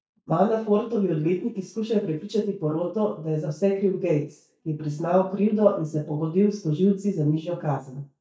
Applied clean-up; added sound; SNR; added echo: neural mask model DeepFilterNet 3.